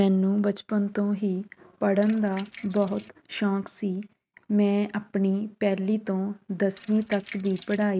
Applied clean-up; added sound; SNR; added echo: neural mask model RNNoise.